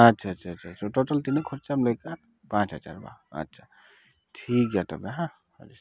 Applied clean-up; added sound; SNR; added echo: none; none; none; none.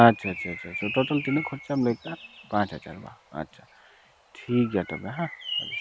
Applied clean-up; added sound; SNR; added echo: none; Bird; 11 dB; none.